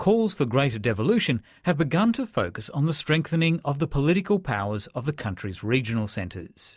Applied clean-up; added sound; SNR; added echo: none; none; none; none.